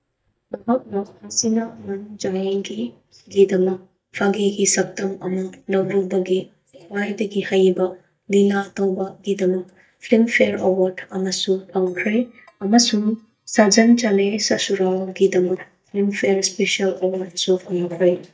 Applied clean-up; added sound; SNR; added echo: neural mask model DeepFilterNet 3.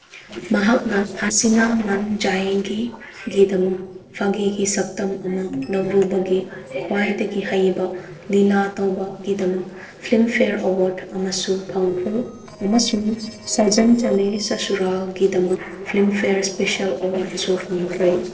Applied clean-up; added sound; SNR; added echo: neural separator model SepFormer DNS4.